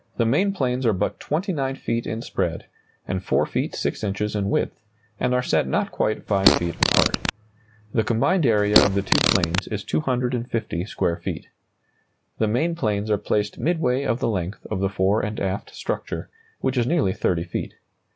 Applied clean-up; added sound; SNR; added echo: none; Fart; -2 dB; none.